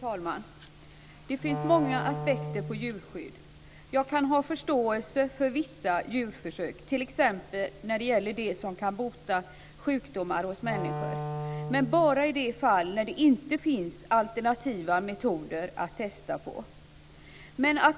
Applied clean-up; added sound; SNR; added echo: none; Wind instrument, woodwind instrument; 7 dB; none.